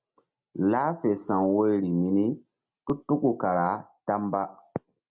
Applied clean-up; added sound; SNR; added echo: none; none; none; none.